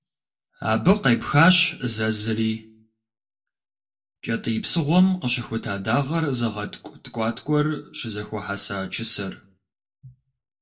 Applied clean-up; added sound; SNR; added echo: none; none; none; reverberation time 0.2 s.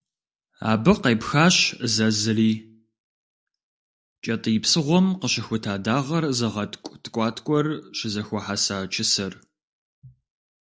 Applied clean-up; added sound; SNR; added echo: none; none; none; none.